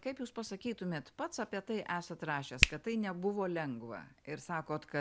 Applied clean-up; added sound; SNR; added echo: none; Hands; 3 dB; none.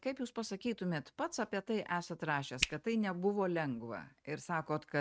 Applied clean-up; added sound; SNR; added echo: neural mask model RNNoise.